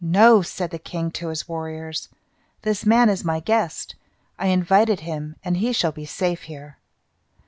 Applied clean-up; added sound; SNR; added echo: none; none; none; none.